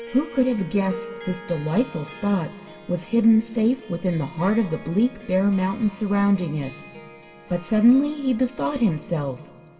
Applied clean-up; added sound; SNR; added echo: none; Harp; 19 dB; reverberation time 2.0 s.